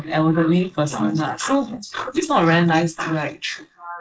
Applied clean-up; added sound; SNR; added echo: neural mask model Resemble Enhance denoiser.